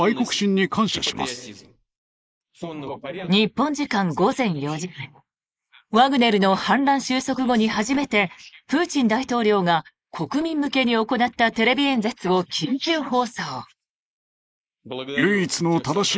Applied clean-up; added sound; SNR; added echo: neural mask model Resemble Enhance denoiser.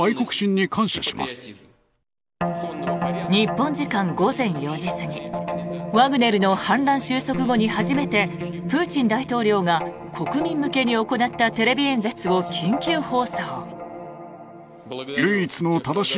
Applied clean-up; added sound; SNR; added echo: none; none; none; none.